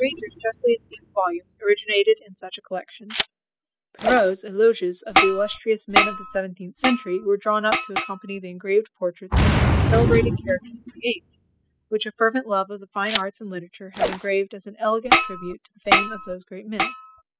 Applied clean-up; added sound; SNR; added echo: classical method spectral subtraction.